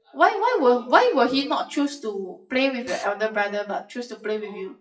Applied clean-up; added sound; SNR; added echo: classical method WPE with log-MMSE.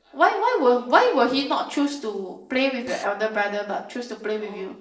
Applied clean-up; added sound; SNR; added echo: neural separator model SepFormer DNS4.